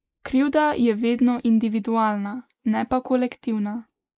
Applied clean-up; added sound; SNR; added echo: neural mask model Resemble Enhance denoiser.